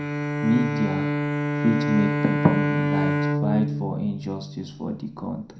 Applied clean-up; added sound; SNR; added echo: none; Bowed string instrument; -1 dB; reverberation time 0.4 s.